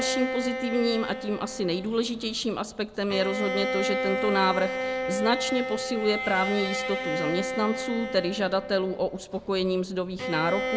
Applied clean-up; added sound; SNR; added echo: none; Bowed string instrument; 4 dB; none.